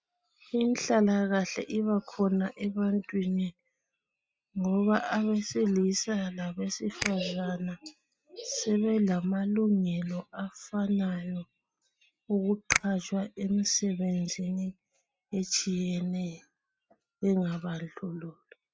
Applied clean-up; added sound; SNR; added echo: neural mask model RNNoise.